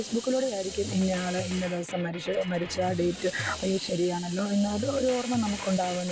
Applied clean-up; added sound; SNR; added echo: none; Hiss + Drum kit; 10 dB; none.